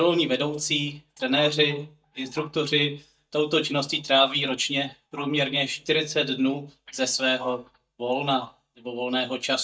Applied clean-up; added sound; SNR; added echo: neural mask model DeepFilterNet 3.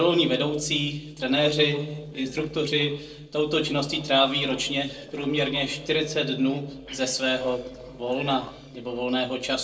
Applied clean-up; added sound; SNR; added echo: neural separator model SepFormer DNS4.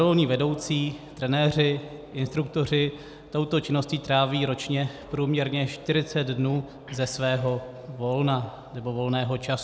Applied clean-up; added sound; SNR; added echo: none; none; none; none.